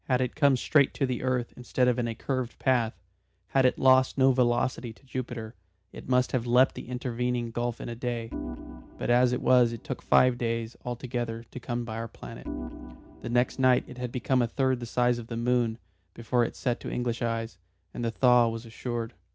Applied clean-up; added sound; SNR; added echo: none; Organ; 13 dB; none.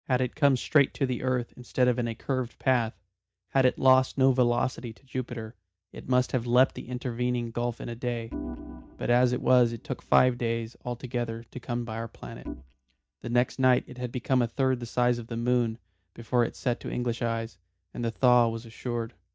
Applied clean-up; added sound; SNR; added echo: neural mask model DeepFilterNet 3.